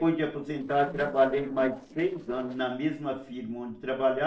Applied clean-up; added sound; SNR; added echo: neural separator model SepFormer DNS4.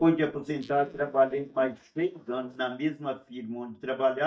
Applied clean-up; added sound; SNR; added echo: neural mask model DeepFilterNet 3.